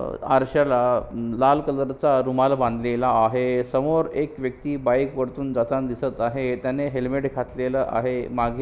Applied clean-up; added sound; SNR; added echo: none; none; none; none.